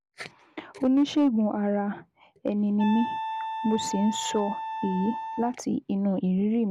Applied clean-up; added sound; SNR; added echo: none; Wind instrument, woodwind instrument; 8 dB; none.